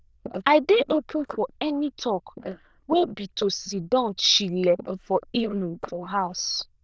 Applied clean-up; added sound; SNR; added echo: neural diffusion model UNIVERSE++.